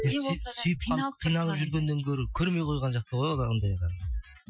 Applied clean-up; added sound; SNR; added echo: classical method Wiener filter.